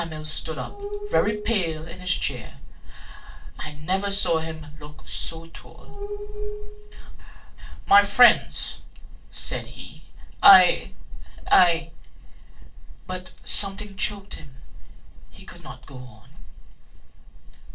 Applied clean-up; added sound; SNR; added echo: neural separator model SepFormer DNS4.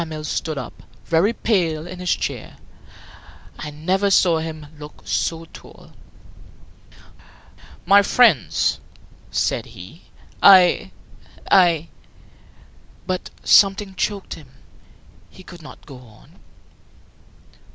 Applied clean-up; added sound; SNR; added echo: none; none; none; none.